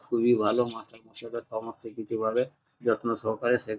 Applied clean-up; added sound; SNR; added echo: neural mask model DeepFilterNet 3.